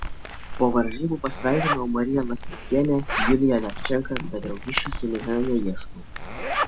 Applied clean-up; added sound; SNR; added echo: none; Zipper (clothing); 3 dB; none.